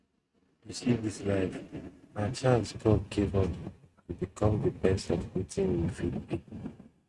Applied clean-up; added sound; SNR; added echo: neural mask model RNNoise.